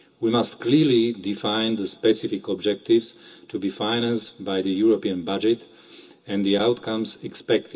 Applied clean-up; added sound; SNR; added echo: none; none; none; reverberation time 0.2 s.